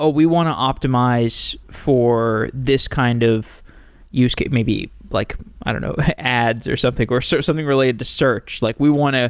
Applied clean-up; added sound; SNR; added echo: none; none; none; none.